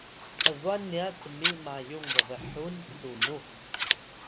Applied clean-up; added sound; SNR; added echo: none; Scissors; -5 dB; none.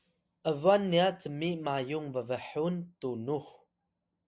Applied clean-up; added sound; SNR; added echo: none; none; none; none.